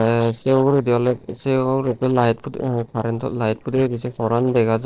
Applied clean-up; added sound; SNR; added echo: neural separator model SepFormer DNS4.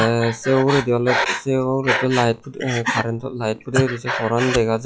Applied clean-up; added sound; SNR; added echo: classical method log-MMSE.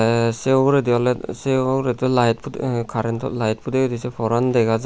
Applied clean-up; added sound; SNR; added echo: none; none; none; none.